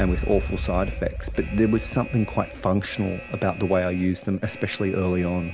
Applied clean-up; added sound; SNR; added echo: none; Alarm; 8 dB; none.